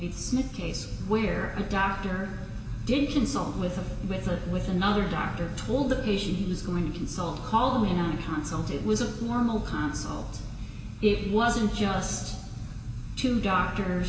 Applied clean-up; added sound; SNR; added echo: none; none; none; reverberation time 1.6 s.